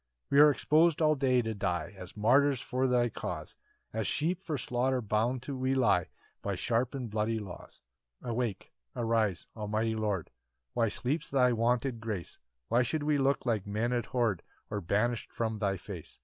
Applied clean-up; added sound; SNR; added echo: none; none; none; none.